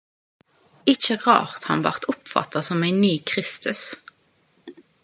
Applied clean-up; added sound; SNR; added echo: none; none; none; none.